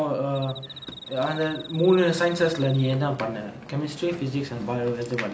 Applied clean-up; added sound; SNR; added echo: none; Cricket; 16 dB; none.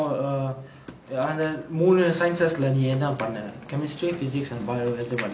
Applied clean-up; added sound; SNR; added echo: none; none; none; none.